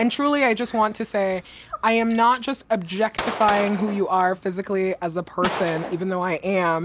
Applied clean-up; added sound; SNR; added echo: none; Gunshot, gunfire; 13 dB; none.